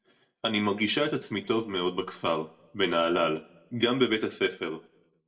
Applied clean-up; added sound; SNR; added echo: none; none; none; reverberation time 0.4 s.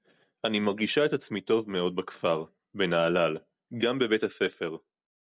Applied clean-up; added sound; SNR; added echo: none; none; none; none.